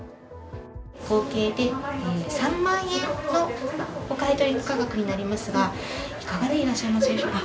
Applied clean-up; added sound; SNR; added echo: none; none; none; none.